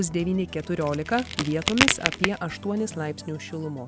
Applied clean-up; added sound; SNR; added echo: none; Crack; 1 dB; none.